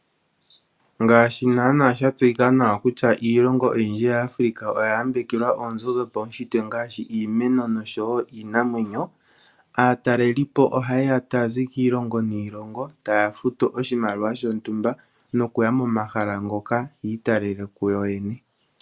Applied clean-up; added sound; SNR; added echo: none; none; none; none.